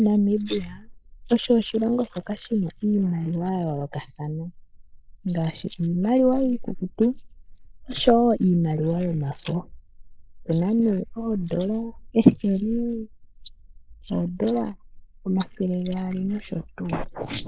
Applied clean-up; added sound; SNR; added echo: neural mask model Resemble Enhance denoiser.